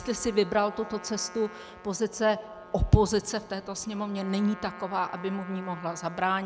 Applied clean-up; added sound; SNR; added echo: none; Trumpet; 18 dB; none.